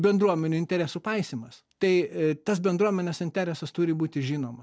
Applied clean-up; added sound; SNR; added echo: none; none; none; none.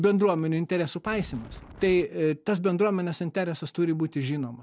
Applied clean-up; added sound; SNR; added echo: none; Wind; 17 dB; none.